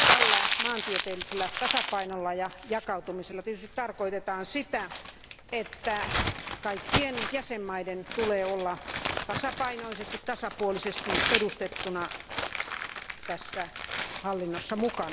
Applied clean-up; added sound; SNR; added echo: none; Crumpling, crinkling; -1 dB; none.